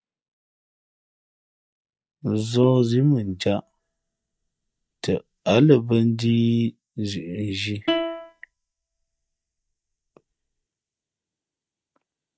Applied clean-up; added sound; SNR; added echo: neural mask model DeepFilterNet 3.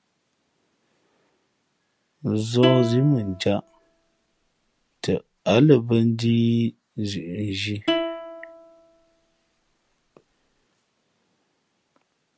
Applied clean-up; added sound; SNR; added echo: none; Plucked string instrument; 7 dB; none.